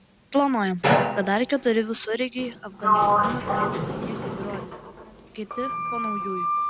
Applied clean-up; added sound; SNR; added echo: none; Sliding door; -2 dB; none.